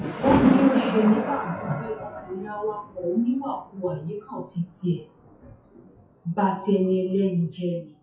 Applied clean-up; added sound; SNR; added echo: classical method WPE with log-MMSE.